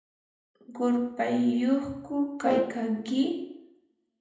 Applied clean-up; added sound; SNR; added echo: none; Brass instrument; 5 dB; reverberation time 0.7 s.